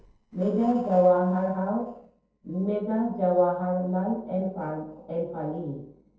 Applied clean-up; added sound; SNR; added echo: neural separator model SepFormer DNS4.